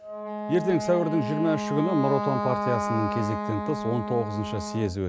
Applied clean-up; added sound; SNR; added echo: none; Wind instrument, woodwind instrument; 4 dB; none.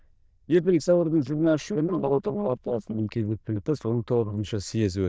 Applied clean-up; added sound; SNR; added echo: neural diffusion model UNIVERSE++.